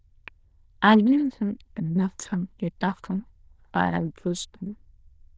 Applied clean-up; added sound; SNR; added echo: neural diffusion model UNIVERSE++.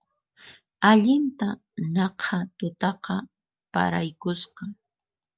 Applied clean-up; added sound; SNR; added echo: none; none; none; none.